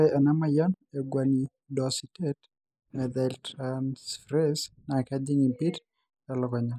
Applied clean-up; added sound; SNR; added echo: neural mask model Resemble Enhance denoiser.